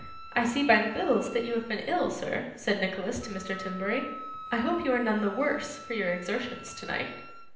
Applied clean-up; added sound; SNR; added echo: none; Wind instrument, woodwind instrument; 15 dB; reverberation time 0.8 s.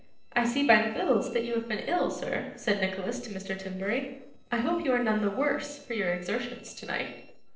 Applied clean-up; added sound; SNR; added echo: neural separator model SepFormer DNS4.